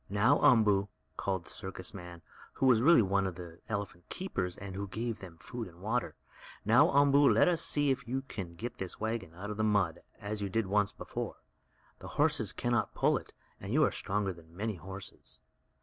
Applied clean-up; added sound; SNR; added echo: none; none; none; none.